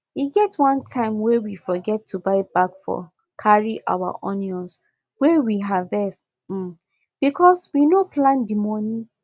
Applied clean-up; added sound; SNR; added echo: none; none; none; none.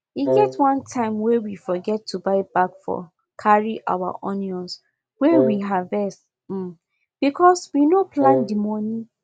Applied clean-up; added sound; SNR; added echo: none; Wind instrument, woodwind instrument; 1 dB; none.